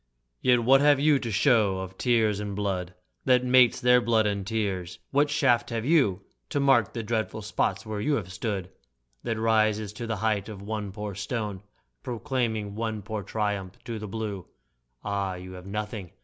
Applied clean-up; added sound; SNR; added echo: none; none; none; none.